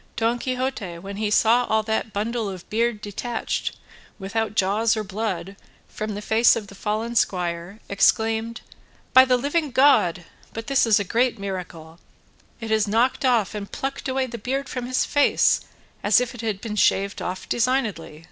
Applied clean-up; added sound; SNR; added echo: none; none; none; none.